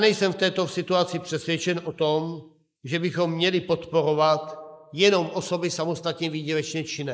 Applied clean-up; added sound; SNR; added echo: neural mask model Resemble Enhance denoiser.